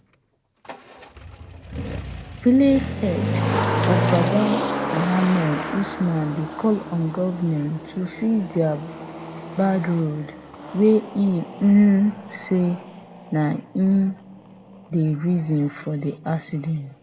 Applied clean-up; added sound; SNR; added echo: none; Motor vehicle (road); 7 dB; reverberation time 1.5 s.